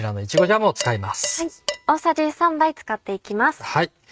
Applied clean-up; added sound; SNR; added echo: neural mask model RNNoise.